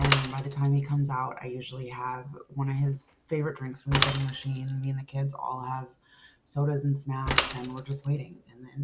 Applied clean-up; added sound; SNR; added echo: none; Mechanisms / Bicycle; 4 dB; none.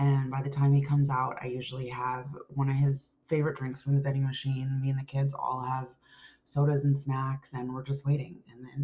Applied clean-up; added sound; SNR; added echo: none; none; none; none.